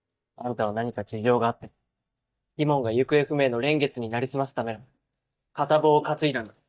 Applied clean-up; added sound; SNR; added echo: neural mask model DeepFilterNet 3.